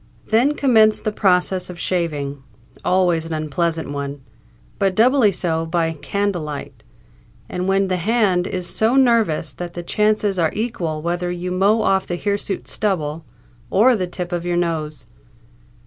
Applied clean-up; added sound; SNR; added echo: none; none; none; none.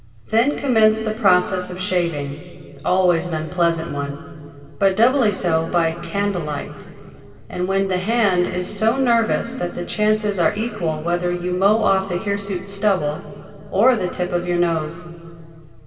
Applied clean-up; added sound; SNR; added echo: none; none; none; reverberation time 2.4 s.